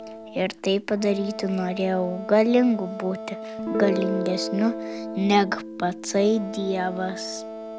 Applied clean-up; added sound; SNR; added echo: none; Guitar + Wind instrument, woodwind instrument; 8 dB; none.